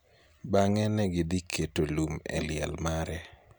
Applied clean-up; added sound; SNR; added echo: none; none; none; none.